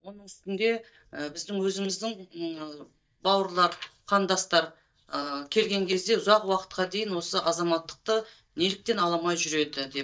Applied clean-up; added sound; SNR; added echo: neural mask model DeepFilterNet 3.